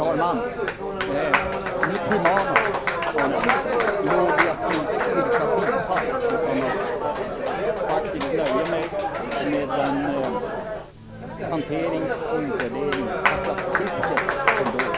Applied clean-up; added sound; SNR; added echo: none; Applause; -4 dB; none.